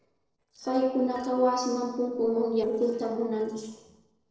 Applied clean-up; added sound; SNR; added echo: neural separator model SepFormer DNS4.